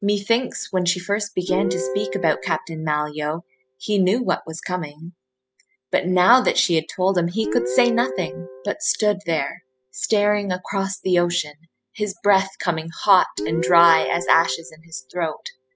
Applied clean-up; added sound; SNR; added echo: classical method spectral subtraction.